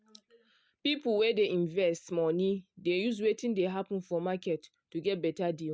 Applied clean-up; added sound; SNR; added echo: none; none; none; none.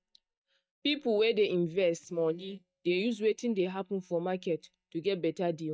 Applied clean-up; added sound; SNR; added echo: neural mask model DeepFilterNet 3.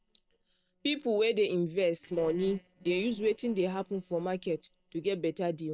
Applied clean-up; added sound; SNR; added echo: neural separator model SepFormer DNS4.